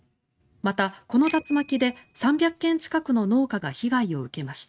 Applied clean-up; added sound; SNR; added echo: neural mask model RNNoise.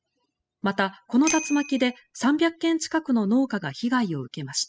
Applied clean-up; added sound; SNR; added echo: classical method spectral subtraction.